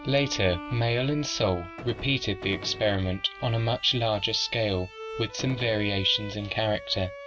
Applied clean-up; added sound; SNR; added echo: none; Bowed string instrument + Gunshot, gunfire; 14 dB; none.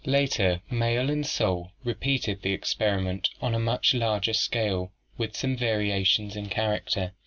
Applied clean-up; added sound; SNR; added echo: none; none; none; none.